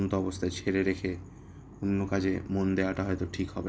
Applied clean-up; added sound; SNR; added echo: none; none; none; none.